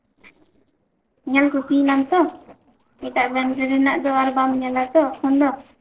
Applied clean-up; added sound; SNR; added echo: neural separator model SepFormer DNS4.